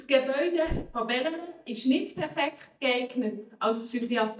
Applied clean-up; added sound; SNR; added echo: neural mask model DeepFilterNet 3.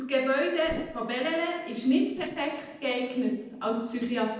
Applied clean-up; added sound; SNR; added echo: neural separator model SepFormer DNS4.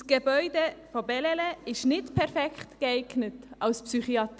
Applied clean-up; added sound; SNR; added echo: none; none; none; none.